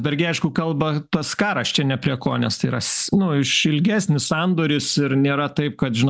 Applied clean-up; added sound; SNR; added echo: none; none; none; none.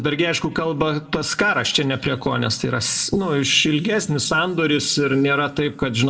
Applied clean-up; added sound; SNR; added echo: none; none; none; reverberation time 1.1 s.